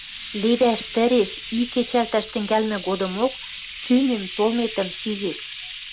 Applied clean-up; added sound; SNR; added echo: none; Frying (food); 12 dB; none.